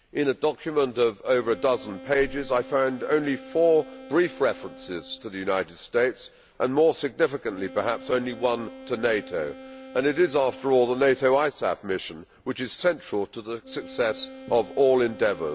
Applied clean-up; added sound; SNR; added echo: none; Wind instrument, woodwind instrument; 19 dB; none.